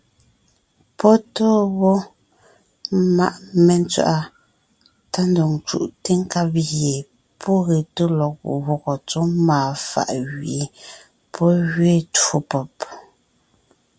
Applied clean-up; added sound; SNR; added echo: none; none; none; none.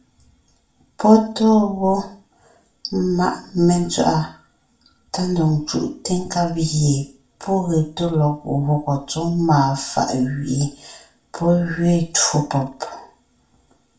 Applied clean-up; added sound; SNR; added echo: none; none; none; reverberation time 0.4 s.